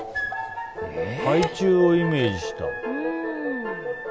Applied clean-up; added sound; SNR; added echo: none; Tick; 18 dB; none.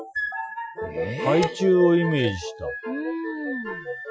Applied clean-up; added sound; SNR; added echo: classical method Wiener filter.